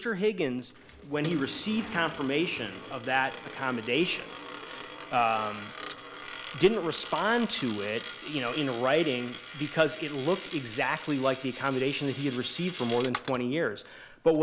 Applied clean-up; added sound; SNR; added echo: none; Coin (dropping); 12 dB; none.